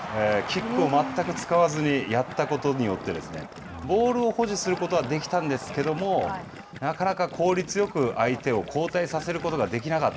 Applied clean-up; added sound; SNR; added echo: none; Gurgling; 16 dB; none.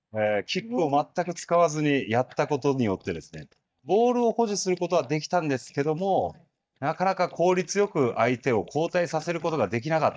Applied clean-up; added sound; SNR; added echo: neural mask model DeepFilterNet 3.